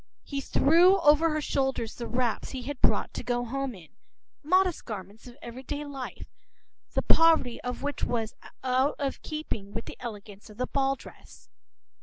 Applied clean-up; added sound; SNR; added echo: none; none; none; none.